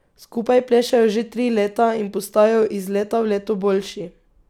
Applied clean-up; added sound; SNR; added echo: none; none; none; none.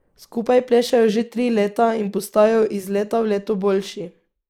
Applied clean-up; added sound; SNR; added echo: neural mask model Resemble Enhance denoiser.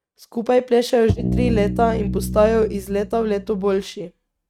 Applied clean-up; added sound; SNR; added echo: neural mask model RNNoise.